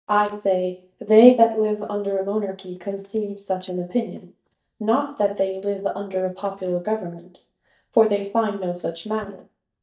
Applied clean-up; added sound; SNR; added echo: neural mask model DeepFilterNet 3.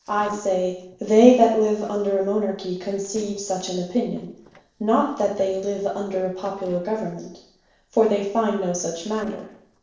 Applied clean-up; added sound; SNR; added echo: neural separator model SepFormer DNS4.